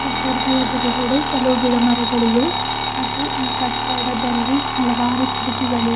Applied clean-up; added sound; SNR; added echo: none; Alarm; 1 dB; none.